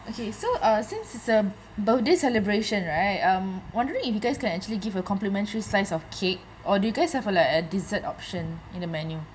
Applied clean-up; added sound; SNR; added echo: none; none; none; reverberation time 0.5 s.